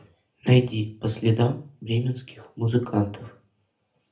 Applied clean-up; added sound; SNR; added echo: none; none; none; reverberation time 0.3 s.